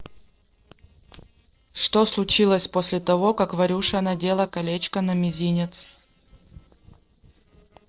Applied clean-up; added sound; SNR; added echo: neural separator model SepFormer DNS4.